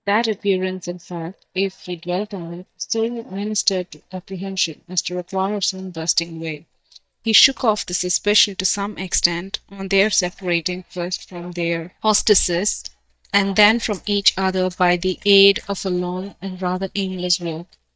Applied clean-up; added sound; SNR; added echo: neural mask model DeepFilterNet 3.